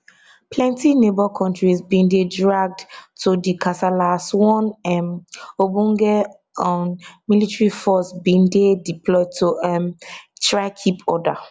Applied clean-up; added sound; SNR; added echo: none; none; none; none.